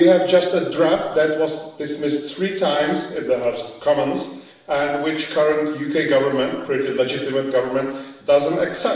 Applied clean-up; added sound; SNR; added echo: none; none; none; reverberation time 0.9 s.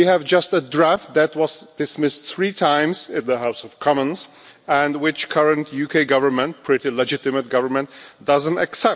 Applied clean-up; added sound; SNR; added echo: none; none; none; none.